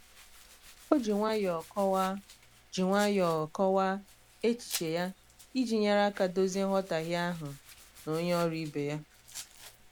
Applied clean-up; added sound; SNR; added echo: none; Domestic sounds, home sounds; 19 dB; none.